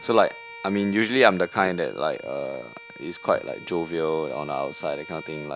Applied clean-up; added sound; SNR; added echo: none; Bowed string instrument; 18 dB; none.